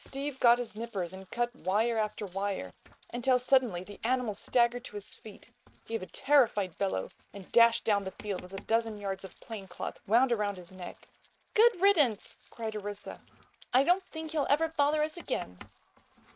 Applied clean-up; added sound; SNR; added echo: neural mask model RNNoise.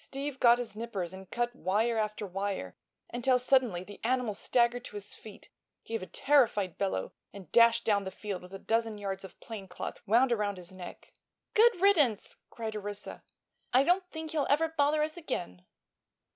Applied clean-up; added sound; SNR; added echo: none; none; none; none.